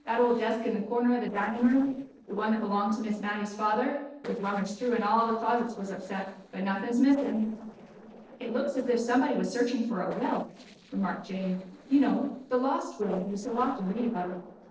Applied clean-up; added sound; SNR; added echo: neural separator model SepFormer DNS4.